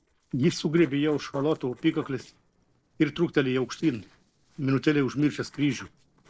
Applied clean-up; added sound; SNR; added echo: neural separator model SepFormer DNS4.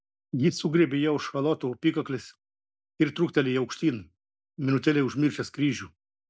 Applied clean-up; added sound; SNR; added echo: none; none; none; none.